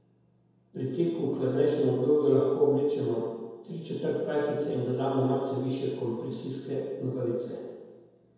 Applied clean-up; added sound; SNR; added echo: none; none; none; reverberation time 1.2 s.